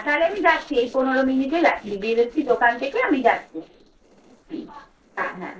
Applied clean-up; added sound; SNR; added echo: neural separator model SepFormer DNS4.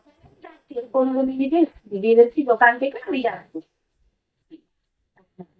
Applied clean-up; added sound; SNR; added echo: neural mask model DeepFilterNet 3.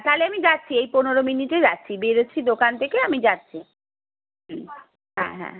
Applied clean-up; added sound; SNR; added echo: none; none; none; none.